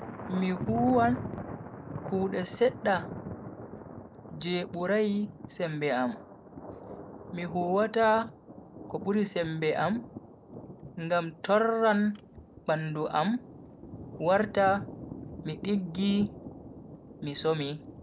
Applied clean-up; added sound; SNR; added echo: none; Thunder; 12 dB; none.